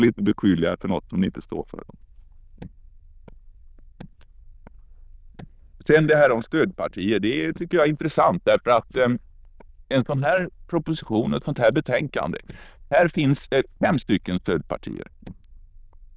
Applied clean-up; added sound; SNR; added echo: neural diffusion model UNIVERSE++.